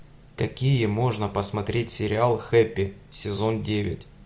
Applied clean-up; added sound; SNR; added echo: none; none; none; none.